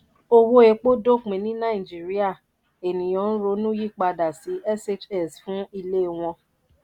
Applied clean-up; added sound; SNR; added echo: none; none; none; none.